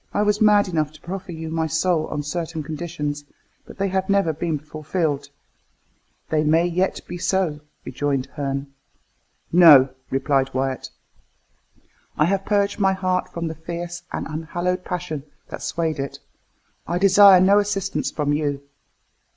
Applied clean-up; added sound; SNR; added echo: none; none; none; none.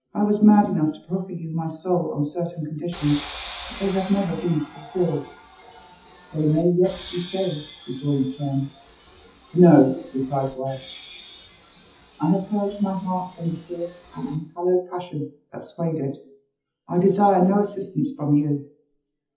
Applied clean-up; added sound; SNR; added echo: classical method WPE with log-MMSE.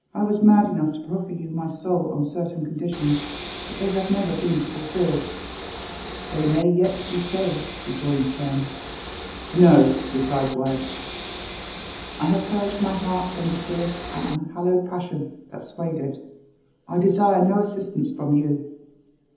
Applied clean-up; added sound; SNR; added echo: none; Train; 5 dB; reverberation time 0.8 s.